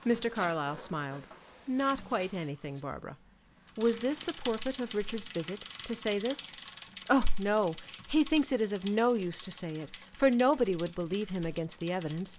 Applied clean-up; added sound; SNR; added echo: none; Bicycle; 16 dB; none.